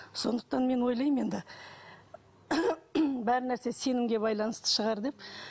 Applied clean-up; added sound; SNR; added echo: none; none; none; none.